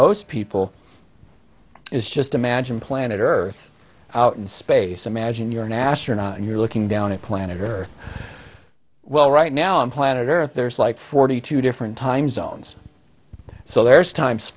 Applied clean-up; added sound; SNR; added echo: none; none; none; none.